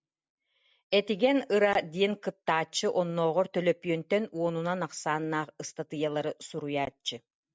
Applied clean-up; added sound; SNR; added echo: none; none; none; none.